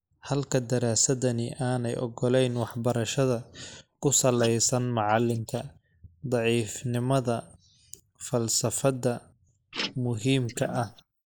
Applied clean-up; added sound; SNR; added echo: neural mask model Resemble Enhance denoiser.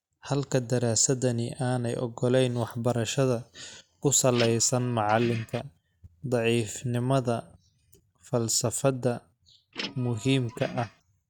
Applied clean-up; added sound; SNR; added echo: neural mask model RNNoise.